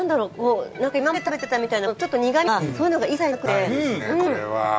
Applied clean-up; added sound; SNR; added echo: none; none; none; none.